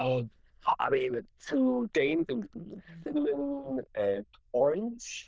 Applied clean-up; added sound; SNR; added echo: neural diffusion model UNIVERSE++.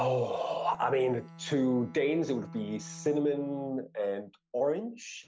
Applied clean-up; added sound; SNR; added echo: none; Bowed string instrument; 19 dB; none.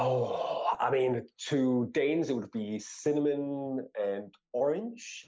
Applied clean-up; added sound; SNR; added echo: neural mask model Resemble Enhance denoiser.